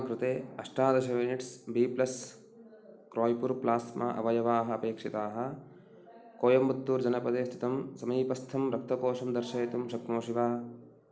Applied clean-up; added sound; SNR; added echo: none; none; none; none.